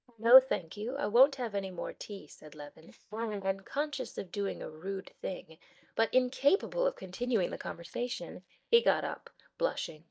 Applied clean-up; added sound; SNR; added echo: neural mask model DeepFilterNet 3.